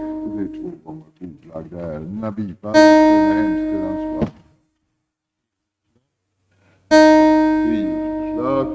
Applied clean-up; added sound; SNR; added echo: neural mask model RNNoise.